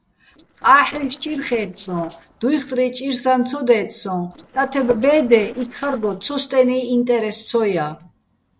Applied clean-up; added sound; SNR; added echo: neural separator model SepFormer DNS4.